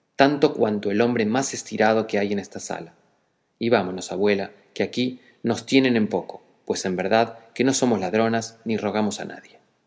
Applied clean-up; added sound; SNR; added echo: none; none; none; none.